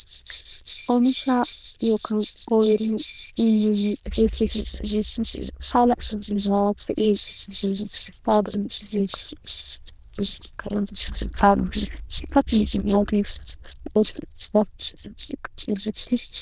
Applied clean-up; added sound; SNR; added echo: neural diffusion model UNIVERSE++.